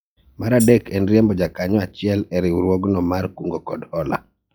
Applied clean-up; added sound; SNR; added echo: classical method log-MMSE.